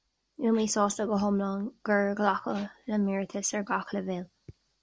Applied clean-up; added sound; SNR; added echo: none; none; none; none.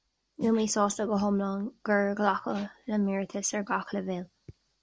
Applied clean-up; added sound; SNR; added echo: none; Snare drum; 19 dB; none.